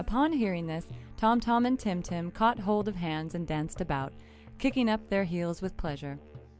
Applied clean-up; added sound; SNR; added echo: none; Musical instrument; 19 dB; none.